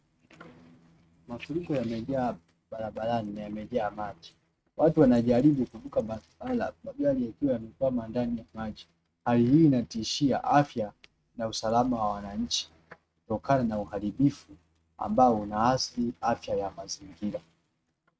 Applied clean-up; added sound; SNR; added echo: neural mask model RNNoise.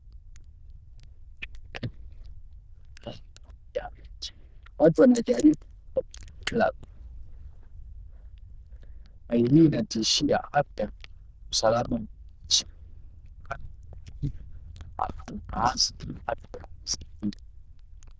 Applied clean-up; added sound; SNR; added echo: neural diffusion model UNIVERSE++.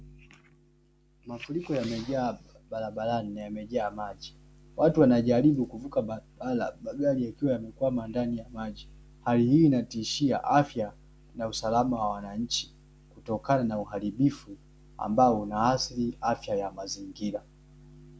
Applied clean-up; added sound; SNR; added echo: none; none; none; none.